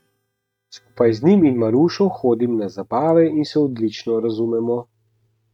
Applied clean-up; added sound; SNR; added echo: neural mask model RNNoise.